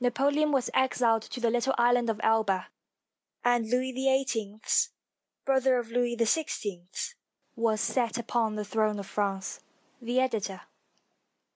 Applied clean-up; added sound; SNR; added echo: none; none; none; none.